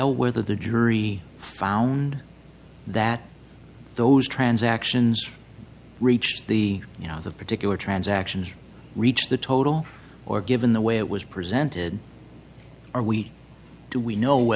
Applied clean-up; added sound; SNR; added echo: none; none; none; none.